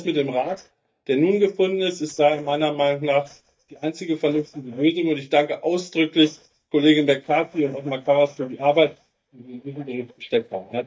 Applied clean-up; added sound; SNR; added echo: neural mask model DeepFilterNet 3.